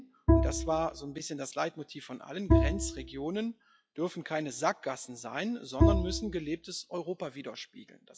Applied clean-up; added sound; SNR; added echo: classical method log-MMSE.